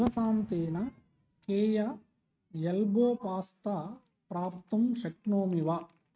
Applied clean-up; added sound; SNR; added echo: neural mask model RNNoise.